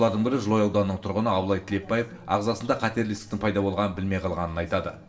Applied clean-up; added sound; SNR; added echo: none; none; none; reverberation time 0.7 s.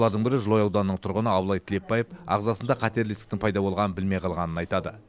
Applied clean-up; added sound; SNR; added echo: none; none; none; none.